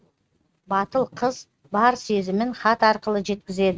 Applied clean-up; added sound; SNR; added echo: neural mask model RNNoise.